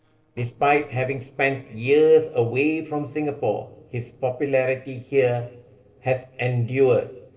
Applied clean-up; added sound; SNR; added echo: neural separator model SepFormer DNS4.